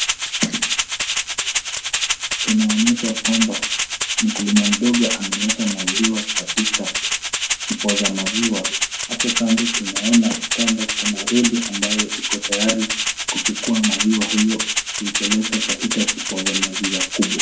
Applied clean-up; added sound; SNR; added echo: none; Rattle (instrument); 0 dB; reverberation time 0.4 s.